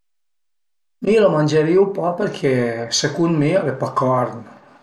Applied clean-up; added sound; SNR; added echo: none; none; none; none.